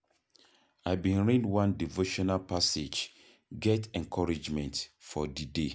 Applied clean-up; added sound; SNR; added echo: none; none; none; none.